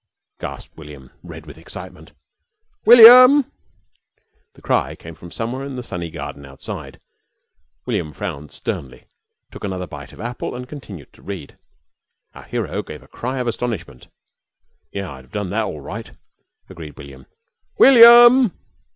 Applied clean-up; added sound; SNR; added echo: none; none; none; none.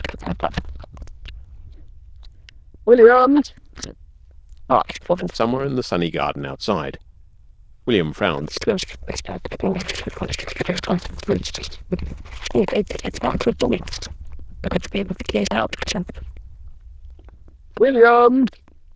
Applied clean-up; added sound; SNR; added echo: neural diffusion model UNIVERSE++.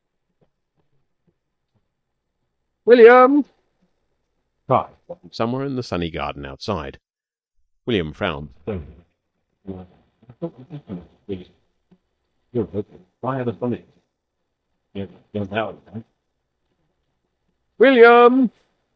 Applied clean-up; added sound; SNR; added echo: neural mask model DeepFilterNet 3.